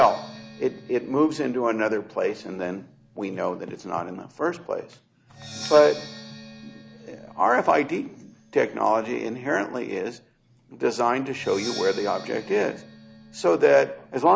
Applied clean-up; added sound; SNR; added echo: none; Percussion; 19 dB; none.